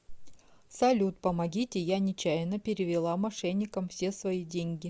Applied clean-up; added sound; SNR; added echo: none; none; none; none.